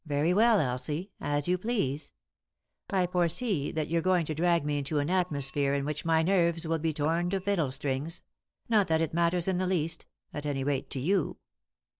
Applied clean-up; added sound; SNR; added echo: neural separator model SepFormer DNS4.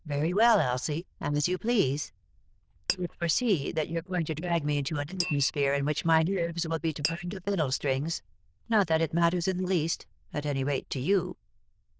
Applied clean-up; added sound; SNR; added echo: neural diffusion model UNIVERSE++.